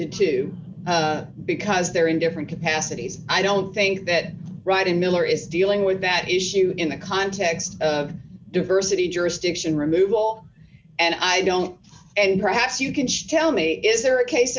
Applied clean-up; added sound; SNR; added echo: none; none; none; none.